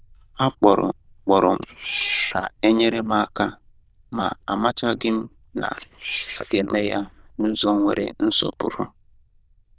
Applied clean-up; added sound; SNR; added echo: neural diffusion model UNIVERSE++.